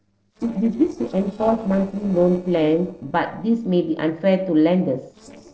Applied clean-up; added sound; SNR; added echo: neural separator model SepFormer DNS4.